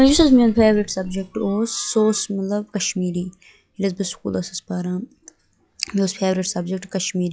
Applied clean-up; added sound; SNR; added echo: classical method log-MMSE.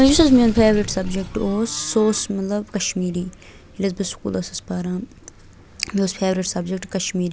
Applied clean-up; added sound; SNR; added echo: none; Sink (filling or washing) / Water; 14 dB; none.